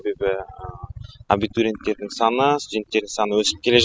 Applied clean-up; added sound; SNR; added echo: classical method spectral subtraction.